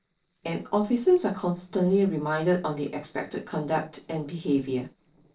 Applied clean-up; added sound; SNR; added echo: neural separator model SepFormer DNS4.